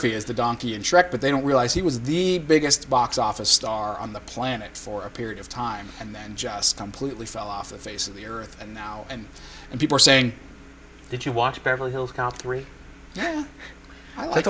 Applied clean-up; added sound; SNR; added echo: none; none; none; none.